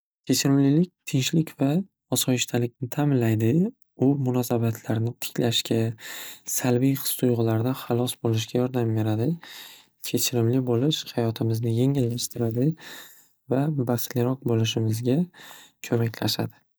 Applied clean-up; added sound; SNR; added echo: neural mask model DeepFilterNet 3.